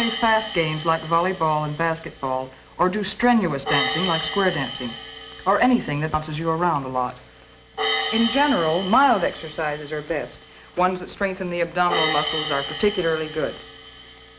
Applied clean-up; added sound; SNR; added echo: none; Hi-hat; 8 dB; none.